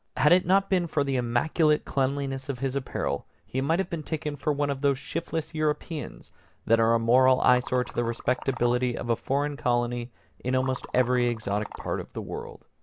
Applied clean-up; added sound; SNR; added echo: neural mask model Resemble Enhance denoiser.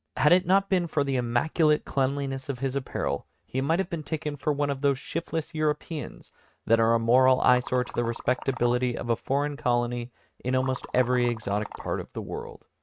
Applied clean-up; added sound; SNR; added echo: neural mask model RNNoise.